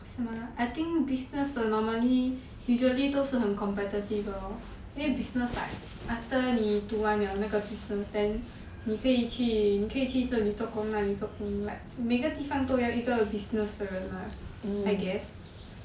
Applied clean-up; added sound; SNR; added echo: none; none; none; none.